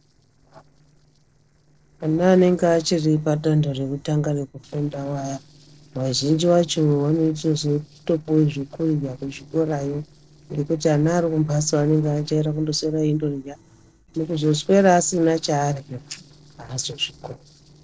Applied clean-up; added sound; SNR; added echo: neural separator model SepFormer DNS4.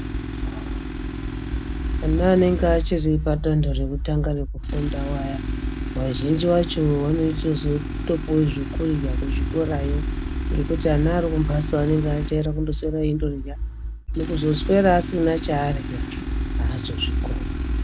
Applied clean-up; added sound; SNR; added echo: none; Tools + Accelerating, revving, vroom; 2 dB; none.